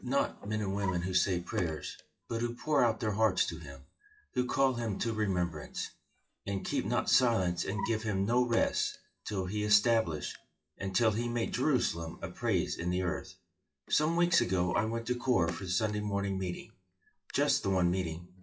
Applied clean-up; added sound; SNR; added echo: classical method WPE with log-MMSE.